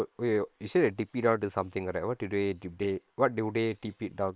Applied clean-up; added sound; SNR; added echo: neural separator model SepFormer WHAM!.